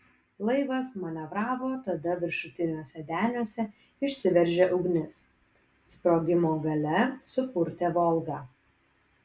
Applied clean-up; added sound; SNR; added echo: none; none; none; none.